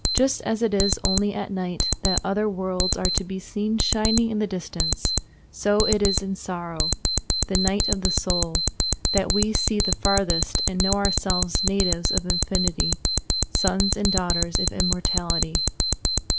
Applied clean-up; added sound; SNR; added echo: none; Alarm; -2 dB; none.